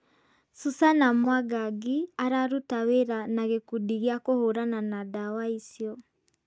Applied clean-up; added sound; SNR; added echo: neural mask model DeepFilterNet 3.